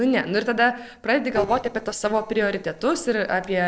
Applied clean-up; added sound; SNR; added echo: neural separator model SepFormer DNS4.